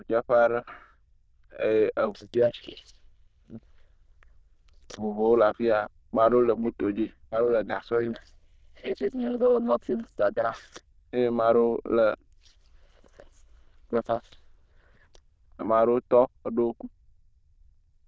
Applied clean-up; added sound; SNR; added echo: neural diffusion model UNIVERSE++.